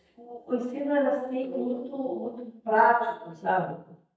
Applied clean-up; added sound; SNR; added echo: neural mask model DeepFilterNet 3.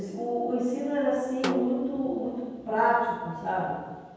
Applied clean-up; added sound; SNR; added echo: none; Snare drum; 8 dB; reverberation time 1.2 s.